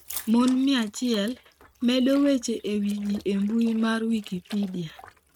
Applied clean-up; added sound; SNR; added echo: neural mask model RNNoise.